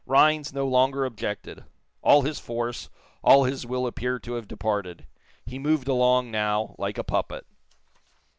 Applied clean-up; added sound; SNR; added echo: none; none; none; none.